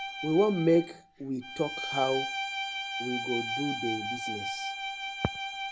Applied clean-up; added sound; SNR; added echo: none; Bowed string instrument; 4 dB; none.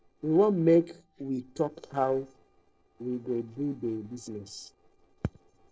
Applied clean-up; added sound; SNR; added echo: neural separator model SepFormer DNS4.